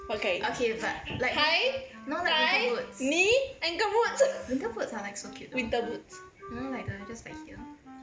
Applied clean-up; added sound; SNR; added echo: none; Wind instrument, woodwind instrument; 18 dB; none.